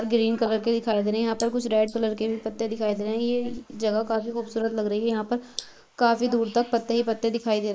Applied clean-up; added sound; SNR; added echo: neural mask model Resemble Enhance denoiser.